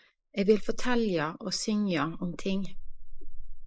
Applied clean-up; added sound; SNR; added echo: neural mask model Resemble Enhance denoiser.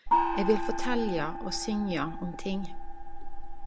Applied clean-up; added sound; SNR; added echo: none; Gong; -2 dB; none.